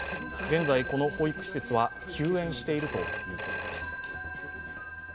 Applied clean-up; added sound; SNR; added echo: none; Telephone; -3 dB; none.